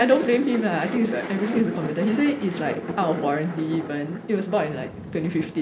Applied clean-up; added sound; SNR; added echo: none; Thunder; 9 dB; none.